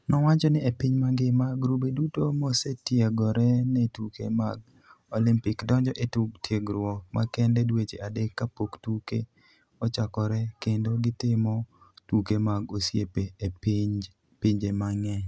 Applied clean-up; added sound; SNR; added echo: none; none; none; none.